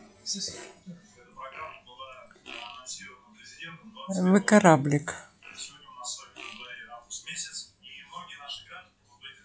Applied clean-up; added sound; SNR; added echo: classical method log-MMSE.